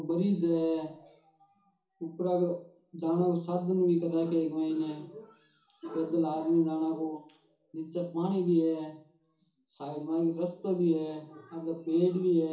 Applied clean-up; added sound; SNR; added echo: none; none; none; reverberation time 0.7 s.